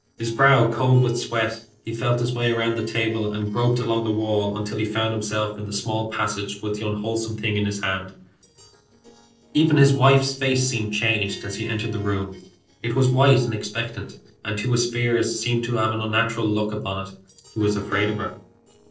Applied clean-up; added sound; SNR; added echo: neural separator model SepFormer DNS4.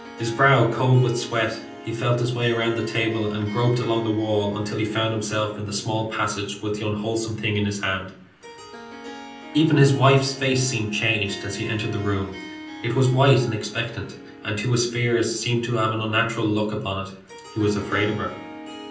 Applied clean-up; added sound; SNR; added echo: none; Harp; 17 dB; reverberation time 0.6 s.